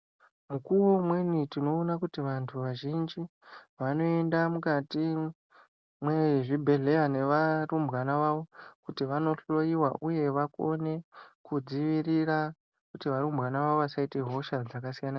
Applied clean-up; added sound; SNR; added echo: none; none; none; none.